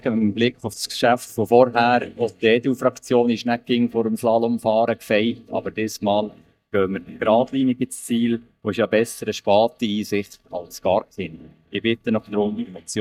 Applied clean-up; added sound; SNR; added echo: neural mask model DeepFilterNet 3.